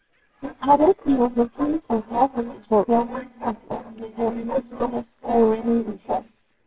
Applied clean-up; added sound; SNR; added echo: neural separator model SepFormer WHAMR!.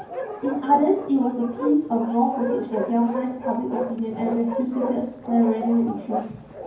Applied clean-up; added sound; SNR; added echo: none; Bark; 8 dB; reverberation time 0.9 s.